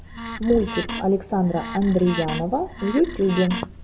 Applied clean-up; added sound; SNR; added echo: none; Wood; 10 dB; none.